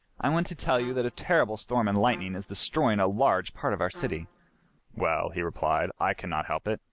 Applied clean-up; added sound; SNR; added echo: none; Trumpet; 20 dB; none.